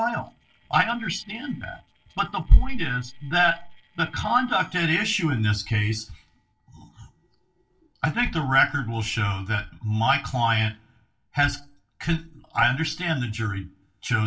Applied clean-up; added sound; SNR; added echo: neural separator model SepFormer DNS4.